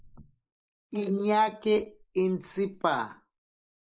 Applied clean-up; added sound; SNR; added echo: neural mask model Resemble Enhance denoiser.